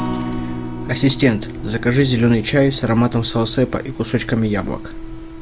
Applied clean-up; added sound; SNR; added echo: none; Acoustic guitar; 12 dB; none.